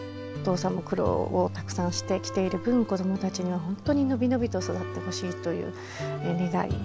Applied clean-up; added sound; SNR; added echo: none; none; none; none.